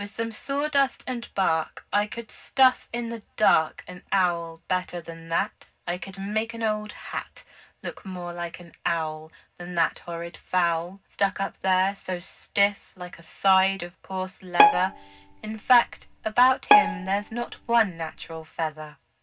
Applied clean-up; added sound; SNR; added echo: none; Bowed string instrument; -2 dB; reverberation time 0.4 s.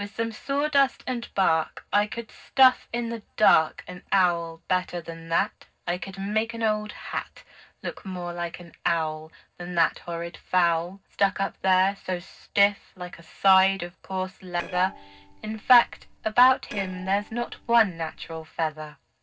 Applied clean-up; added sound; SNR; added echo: neural separator model SepFormer DNS4.